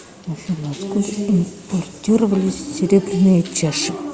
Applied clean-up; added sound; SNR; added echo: none; none; none; none.